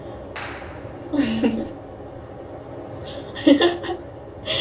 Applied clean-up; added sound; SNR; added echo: none; Clapping; 17 dB; reverberation time 0.3 s.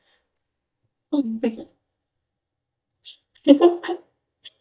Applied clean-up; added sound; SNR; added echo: neural mask model DeepFilterNet 3.